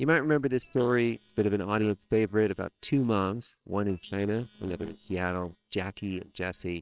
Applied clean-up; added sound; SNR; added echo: neural separator model SepFormer WHAMR!.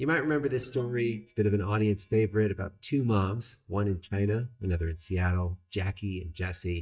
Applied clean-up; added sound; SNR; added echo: neural mask model DeepFilterNet 3.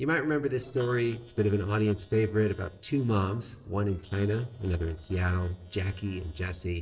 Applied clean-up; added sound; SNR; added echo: neural separator model SepFormer DNS4.